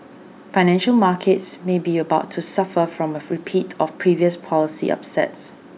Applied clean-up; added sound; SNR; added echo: none; none; none; none.